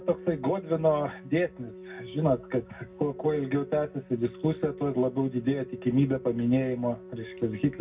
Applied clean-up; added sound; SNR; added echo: none; Organ; 16 dB; reverberation time 0.4 s.